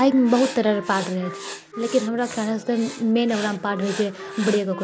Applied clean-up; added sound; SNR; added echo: none; Writing + Wind instrument, woodwind instrument; 13 dB; none.